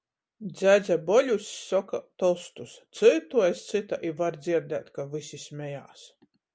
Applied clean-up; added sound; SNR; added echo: none; none; none; none.